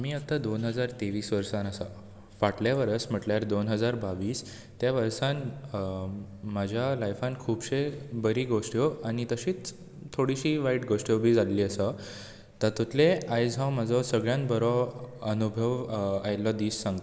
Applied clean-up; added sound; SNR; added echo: none; none; none; none.